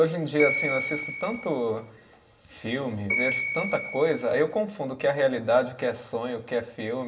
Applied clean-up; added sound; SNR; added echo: none; Bell; -2 dB; reverberation time 0.7 s.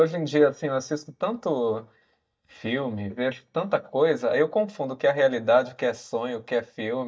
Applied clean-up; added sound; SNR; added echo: neural mask model DeepFilterNet 3.